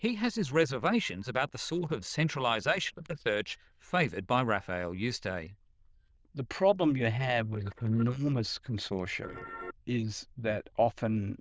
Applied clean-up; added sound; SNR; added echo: neural diffusion model UNIVERSE++.